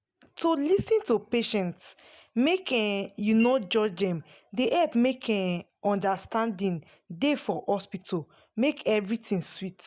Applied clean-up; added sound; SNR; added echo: none; Chink, clink; 16 dB; none.